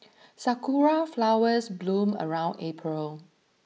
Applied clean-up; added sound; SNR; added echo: none; none; none; none.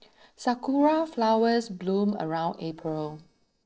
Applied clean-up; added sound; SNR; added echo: neural separator model SepFormer DNS4.